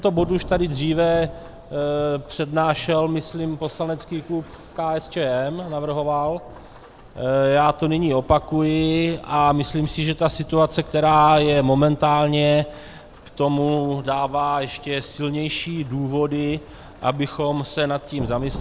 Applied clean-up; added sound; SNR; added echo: none; Rain / Thunderstorm; 18 dB; none.